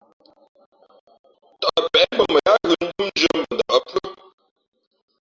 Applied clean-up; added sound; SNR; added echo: none; none; none; none.